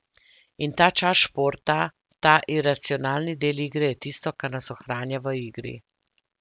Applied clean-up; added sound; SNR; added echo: none; none; none; none.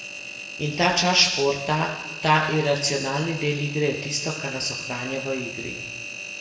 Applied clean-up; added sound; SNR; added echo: none; Engine; 10 dB; reverberation time 1.1 s.